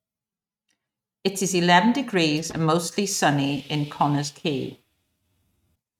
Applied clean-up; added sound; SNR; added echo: neural mask model RNNoise.